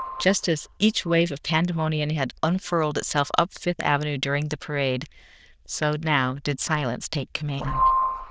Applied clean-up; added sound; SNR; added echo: neural diffusion model UNIVERSE++.